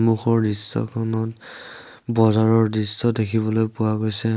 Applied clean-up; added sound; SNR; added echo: none; none; none; none.